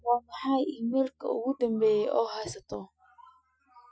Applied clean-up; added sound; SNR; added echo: classical method Wiener filter.